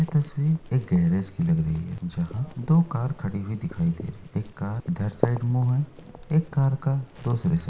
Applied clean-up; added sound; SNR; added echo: none; none; none; none.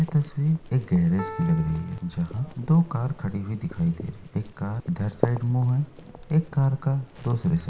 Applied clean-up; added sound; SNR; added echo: none; Piano; 17 dB; none.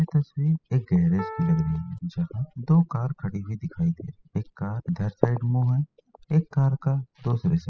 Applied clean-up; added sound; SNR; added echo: classical method spectral subtraction.